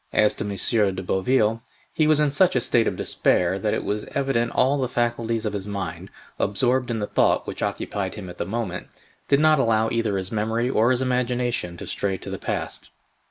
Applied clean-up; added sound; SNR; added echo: neural mask model Resemble Enhance denoiser.